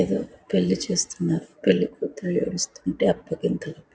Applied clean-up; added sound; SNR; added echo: none; none; none; none.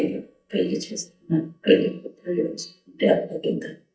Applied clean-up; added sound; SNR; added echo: neural mask model DeepFilterNet 3.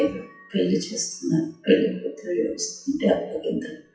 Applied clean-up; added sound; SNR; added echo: classical method WPE with log-MMSE.